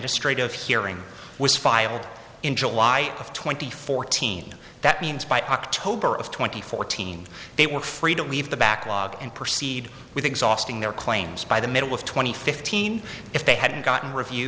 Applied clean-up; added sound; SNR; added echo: none; none; none; none.